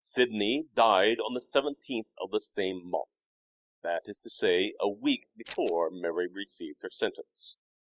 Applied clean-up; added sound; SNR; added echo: classical method log-MMSE.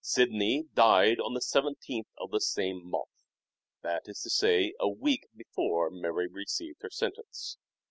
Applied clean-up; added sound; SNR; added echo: none; none; none; none.